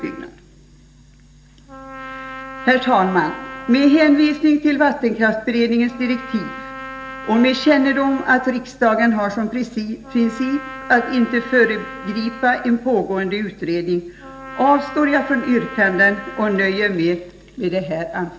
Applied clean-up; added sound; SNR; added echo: none; Trumpet; 16 dB; reverberation time 2.4 s.